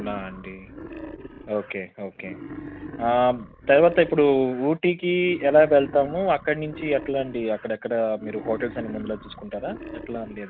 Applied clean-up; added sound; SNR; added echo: none; Wild animals; 16 dB; none.